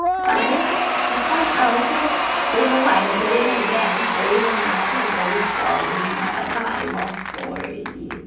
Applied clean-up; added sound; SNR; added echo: none; Applause / Crowd / Cheering; -2 dB; reverberation time 0.6 s.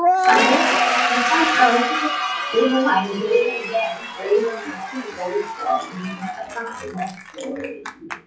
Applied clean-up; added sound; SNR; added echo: classical method WPE with log-MMSE.